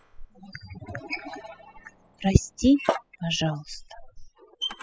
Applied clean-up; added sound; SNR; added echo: classical method spectral subtraction.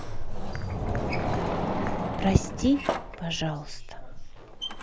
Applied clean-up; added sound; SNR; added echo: none; Sliding door; -1 dB; none.